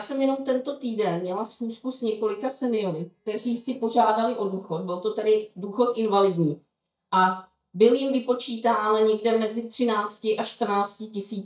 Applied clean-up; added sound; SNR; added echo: neural mask model DeepFilterNet 3.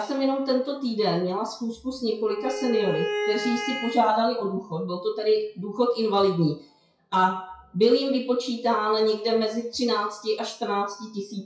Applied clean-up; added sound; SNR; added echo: classical method WPE with log-MMSE.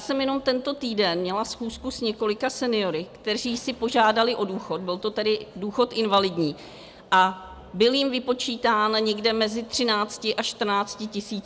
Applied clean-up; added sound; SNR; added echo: none; none; none; none.